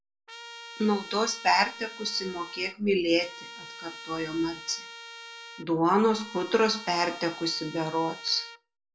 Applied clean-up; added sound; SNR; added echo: none; Trumpet; 15 dB; reverberation time 0.2 s.